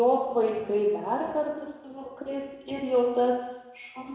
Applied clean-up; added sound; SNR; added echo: none; none; none; reverberation time 1.0 s.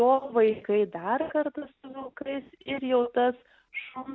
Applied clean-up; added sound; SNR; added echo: none; none; none; none.